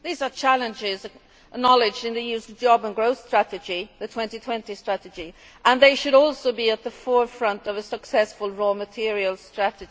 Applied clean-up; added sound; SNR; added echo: none; none; none; none.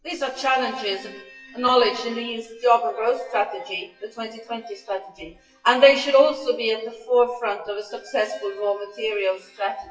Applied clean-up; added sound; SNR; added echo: classical method WPE with log-MMSE.